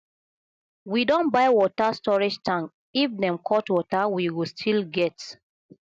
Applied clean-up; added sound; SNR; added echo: none; none; none; none.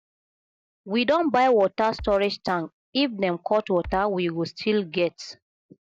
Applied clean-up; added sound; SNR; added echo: neural mask model DeepFilterNet 3.